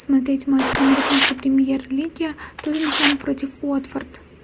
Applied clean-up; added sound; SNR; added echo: none; Tearing + Gunshot, gunfire; 1 dB; none.